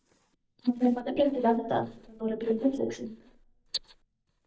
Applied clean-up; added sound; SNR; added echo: neural mask model DeepFilterNet 3.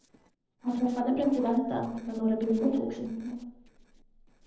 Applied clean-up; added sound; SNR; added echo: neural separator model SepFormer DNS4.